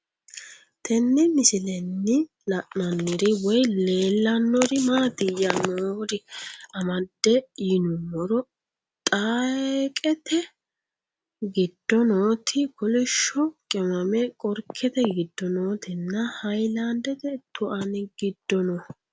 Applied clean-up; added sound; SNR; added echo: none; none; none; none.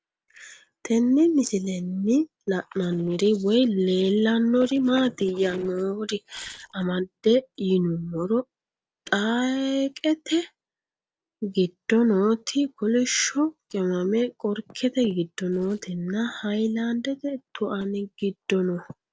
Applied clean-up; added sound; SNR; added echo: neural separator model SepFormer DNS4.